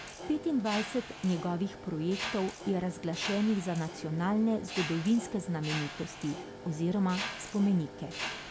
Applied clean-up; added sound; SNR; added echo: none; Mechanisms; 9 dB; none.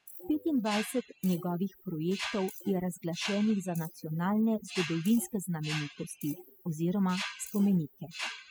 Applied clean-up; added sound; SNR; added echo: classical method spectral subtraction.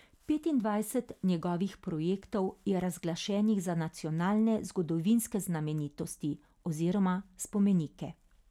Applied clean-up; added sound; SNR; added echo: none; none; none; none.